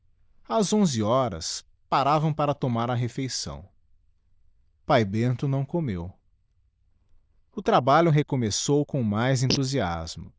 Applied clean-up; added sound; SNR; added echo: neural diffusion model UNIVERSE++.